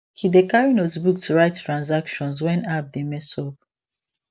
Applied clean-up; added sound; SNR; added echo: none; none; none; none.